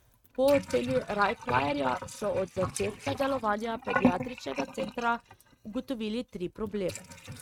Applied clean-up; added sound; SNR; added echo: neural mask model RNNoise.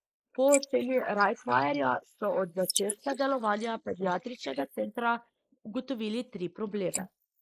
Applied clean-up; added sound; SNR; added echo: neural mask model Resemble Enhance denoiser.